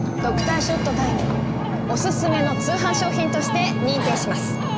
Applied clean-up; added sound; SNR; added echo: none; Ocean; -1 dB; none.